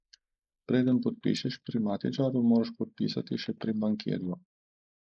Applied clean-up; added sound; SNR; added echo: neural mask model Resemble Enhance denoiser.